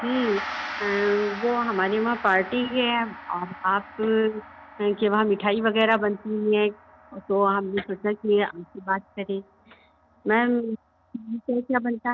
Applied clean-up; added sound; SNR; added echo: none; Gong; 14 dB; none.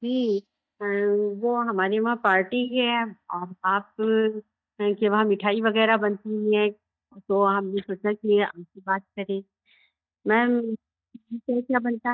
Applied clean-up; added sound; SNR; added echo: neural mask model DeepFilterNet 3.